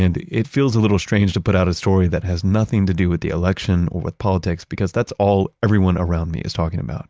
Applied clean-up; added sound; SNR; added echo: none; none; none; none.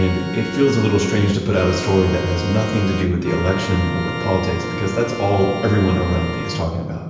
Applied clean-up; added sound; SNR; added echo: none; Organ; 8 dB; reverberation time 1.0 s.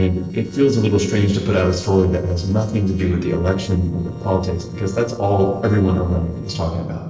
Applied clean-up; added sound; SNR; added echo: neural separator model SepFormer DNS4.